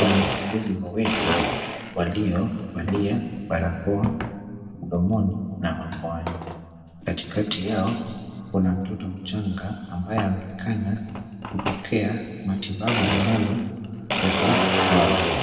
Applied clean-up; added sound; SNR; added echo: none; Domestic sounds, home sounds; 4 dB; reverberation time 2.2 s.